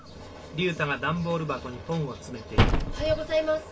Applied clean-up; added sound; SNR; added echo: none; Slam; -4 dB; reverberation time 0.1 s.